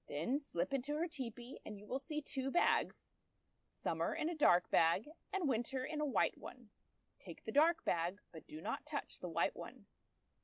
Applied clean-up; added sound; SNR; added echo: none; none; none; none.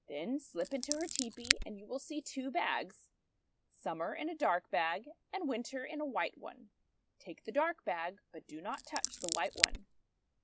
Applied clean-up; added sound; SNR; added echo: none; Scissors; -2 dB; none.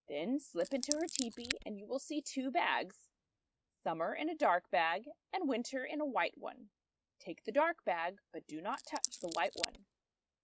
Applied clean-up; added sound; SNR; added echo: neural mask model RNNoise.